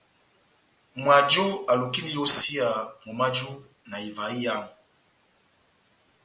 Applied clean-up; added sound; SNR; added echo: none; none; none; none.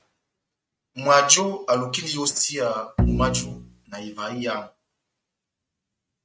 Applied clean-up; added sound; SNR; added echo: neural mask model RNNoise.